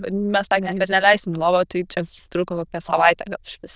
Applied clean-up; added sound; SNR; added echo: neural diffusion model UNIVERSE++.